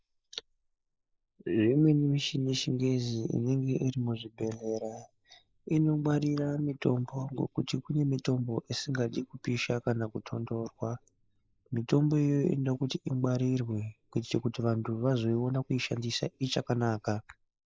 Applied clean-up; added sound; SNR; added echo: neural mask model Resemble Enhance denoiser.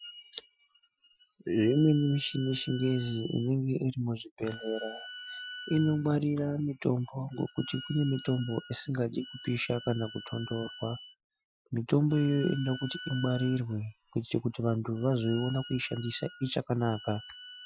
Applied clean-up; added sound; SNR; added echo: classical method Wiener filter.